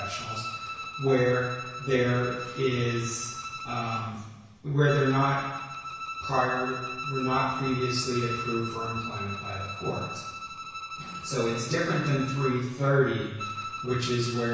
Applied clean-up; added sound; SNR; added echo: none; Bowed string instrument; 8 dB; reverberation time 1.1 s.